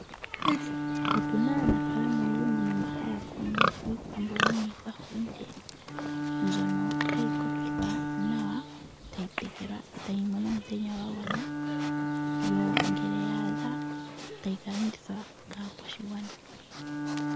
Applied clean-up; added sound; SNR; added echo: none; Livestock, farm animals, working animals + Bowed string instrument; -2 dB; none.